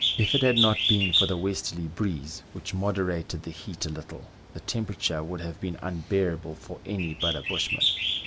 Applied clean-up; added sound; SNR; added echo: none; Bird; 2 dB; none.